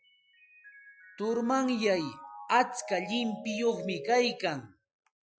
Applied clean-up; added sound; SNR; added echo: classical method Wiener filter.